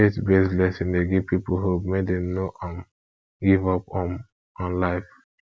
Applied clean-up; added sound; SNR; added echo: none; none; none; none.